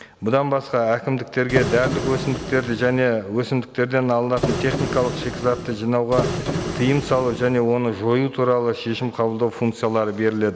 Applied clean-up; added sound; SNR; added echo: none; Printer; 5 dB; none.